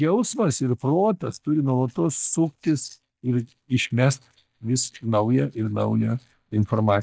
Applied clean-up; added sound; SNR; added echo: neural mask model DeepFilterNet 3.